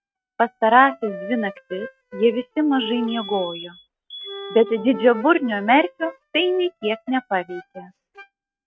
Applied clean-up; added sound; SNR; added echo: neural mask model RNNoise.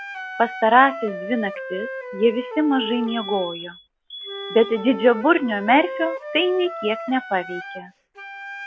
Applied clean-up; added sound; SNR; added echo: none; Wind instrument, woodwind instrument + Alarm; 11 dB; none.